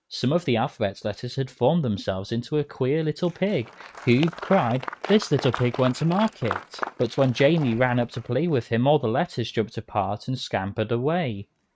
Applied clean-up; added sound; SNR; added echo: neural mask model RNNoise.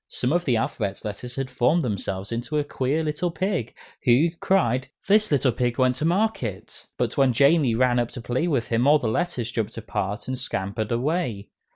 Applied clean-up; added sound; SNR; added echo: none; none; none; none.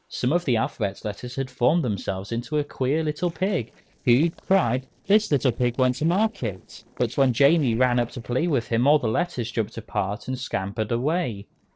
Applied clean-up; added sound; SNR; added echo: neural separator model SepFormer DNS4.